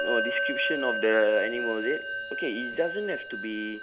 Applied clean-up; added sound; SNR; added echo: none; Musical instrument; 3 dB; none.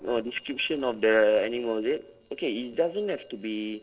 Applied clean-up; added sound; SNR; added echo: neural separator model SepFormer DNS4.